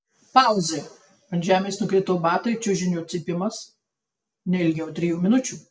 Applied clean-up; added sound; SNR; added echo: none; none; none; none.